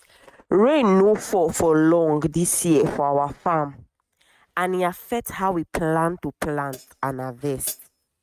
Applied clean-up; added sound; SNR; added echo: neural mask model RNNoise.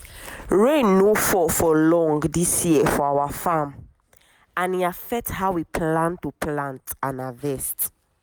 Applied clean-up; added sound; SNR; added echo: none; none; none; none.